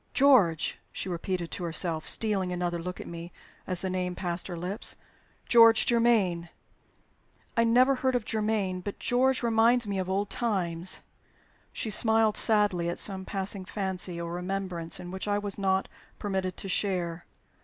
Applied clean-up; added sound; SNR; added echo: none; none; none; none.